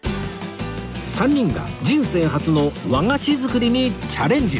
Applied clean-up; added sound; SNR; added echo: none; none; none; none.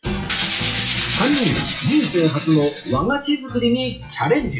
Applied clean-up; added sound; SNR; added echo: classical method WPE with log-MMSE.